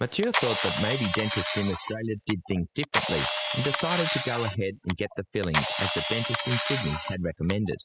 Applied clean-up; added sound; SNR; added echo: classical method spectral subtraction.